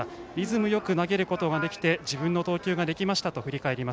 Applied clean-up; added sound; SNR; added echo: none; none; none; none.